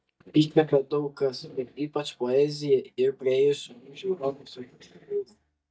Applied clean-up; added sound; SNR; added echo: neural mask model DeepFilterNet 3.